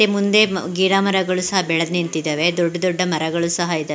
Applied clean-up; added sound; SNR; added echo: none; none; none; none.